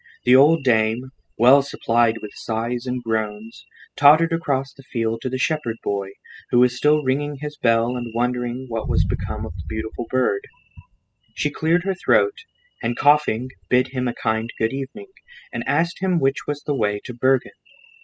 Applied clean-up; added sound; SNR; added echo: classical method spectral subtraction.